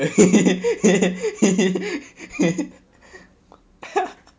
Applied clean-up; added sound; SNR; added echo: none; none; none; none.